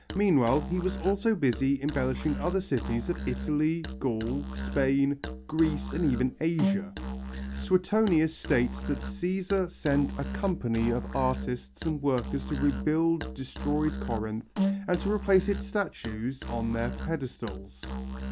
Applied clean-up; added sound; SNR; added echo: none; Musical instrument; 7 dB; none.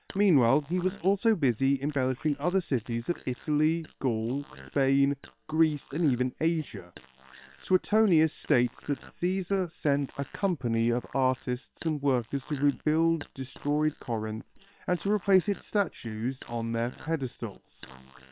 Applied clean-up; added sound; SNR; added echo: neural separator model SepFormer WHAM!.